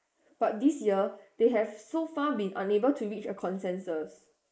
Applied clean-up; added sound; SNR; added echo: neural mask model Resemble Enhance denoiser.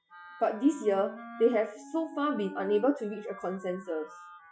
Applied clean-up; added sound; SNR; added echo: classical method Wiener filter.